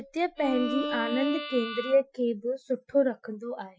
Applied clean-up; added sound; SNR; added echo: classical method Wiener filter.